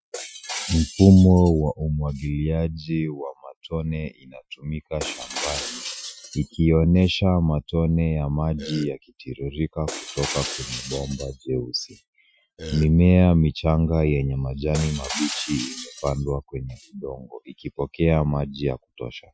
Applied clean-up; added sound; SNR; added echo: classical method Wiener filter.